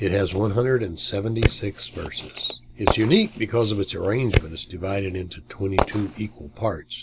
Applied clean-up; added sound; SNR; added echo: none; Fireworks; 4 dB; none.